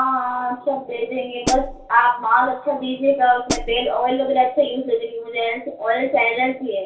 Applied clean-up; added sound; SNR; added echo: none; Hi-hat; 6 dB; reverberation time 0.3 s.